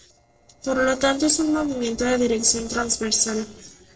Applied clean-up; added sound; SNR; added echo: neural separator model SepFormer DNS4.